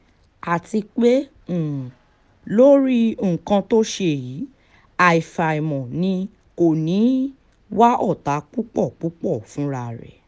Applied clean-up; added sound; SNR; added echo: none; none; none; none.